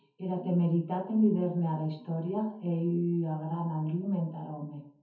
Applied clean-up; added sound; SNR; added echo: none; none; none; reverberation time 0.5 s.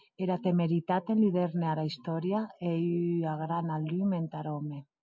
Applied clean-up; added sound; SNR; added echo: none; none; none; none.